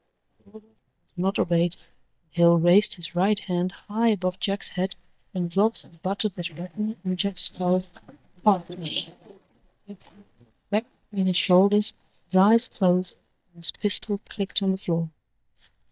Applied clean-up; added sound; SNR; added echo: neural mask model DeepFilterNet 3.